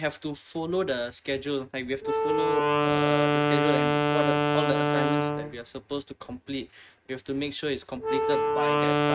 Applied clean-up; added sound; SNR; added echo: neural mask model RNNoise.